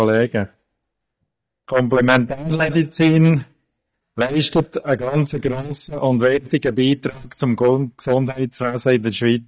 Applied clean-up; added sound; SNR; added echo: neural mask model DeepFilterNet 3.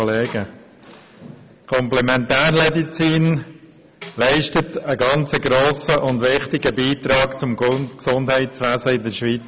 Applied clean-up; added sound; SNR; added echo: none; Tambourine; 9 dB; none.